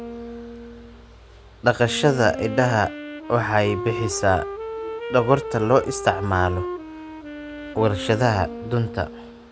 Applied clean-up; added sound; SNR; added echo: none; Wind instrument, woodwind instrument; 9 dB; none.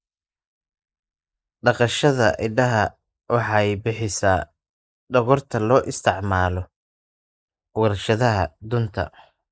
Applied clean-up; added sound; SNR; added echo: neural mask model Resemble Enhance denoiser.